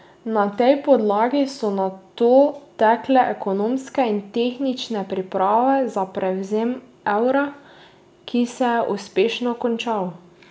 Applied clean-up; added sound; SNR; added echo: none; none; none; none.